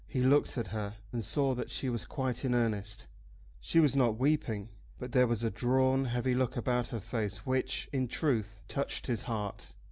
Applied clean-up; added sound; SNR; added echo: none; none; none; none.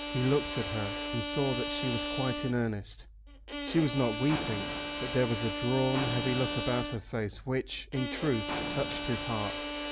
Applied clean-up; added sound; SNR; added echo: none; Explosion + Bowed string instrument; 4 dB; none.